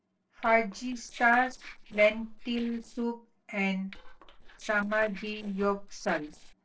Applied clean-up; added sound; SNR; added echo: neural separator model SepFormer DNS4.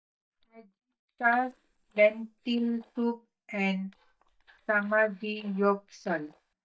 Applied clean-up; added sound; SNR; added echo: neural mask model DeepFilterNet 3.